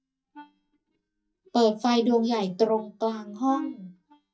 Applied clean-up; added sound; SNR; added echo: neural mask model DeepFilterNet 3.